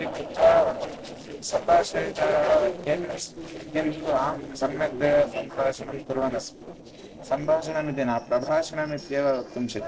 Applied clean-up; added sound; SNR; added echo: neural separator model SepFormer DNS4.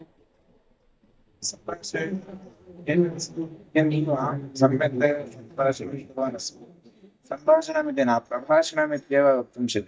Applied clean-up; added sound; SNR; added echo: neural mask model DeepFilterNet 3.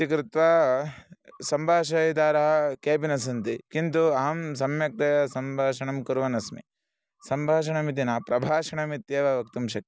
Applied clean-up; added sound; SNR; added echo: none; none; none; none.